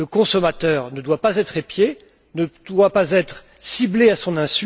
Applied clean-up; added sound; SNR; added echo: none; none; none; none.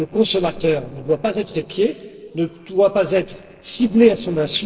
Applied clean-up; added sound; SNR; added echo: neural separator model SepFormer DNS4.